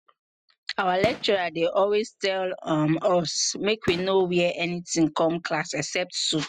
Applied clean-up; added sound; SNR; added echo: classical method spectral subtraction.